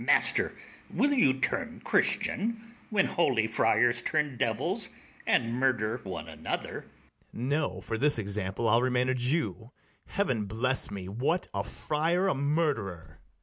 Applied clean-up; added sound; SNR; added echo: none; none; none; none.